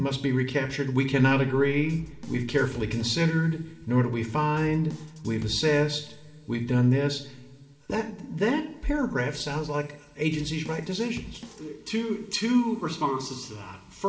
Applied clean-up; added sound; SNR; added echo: none; Drum kit; 19 dB; reverberation time 1.8 s.